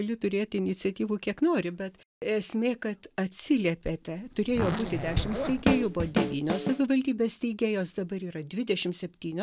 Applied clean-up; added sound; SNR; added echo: none; Zipper (clothing) + Drum / Drum kit; 1 dB; none.